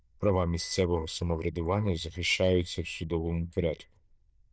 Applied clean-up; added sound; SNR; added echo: neural diffusion model UNIVERSE++.